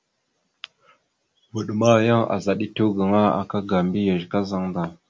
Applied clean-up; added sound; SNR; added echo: none; none; none; none.